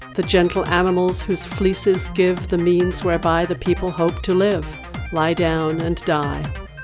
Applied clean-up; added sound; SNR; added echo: none; Drum kit; 10 dB; none.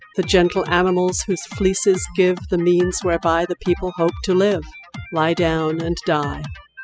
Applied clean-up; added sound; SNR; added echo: classical method spectral subtraction.